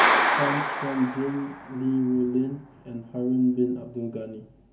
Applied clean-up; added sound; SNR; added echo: none; Clapping; 1 dB; reverberation time 0.3 s.